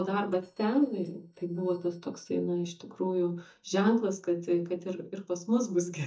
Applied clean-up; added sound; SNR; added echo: neural mask model DeepFilterNet 3.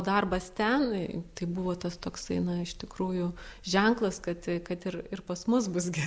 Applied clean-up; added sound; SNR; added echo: none; none; none; none.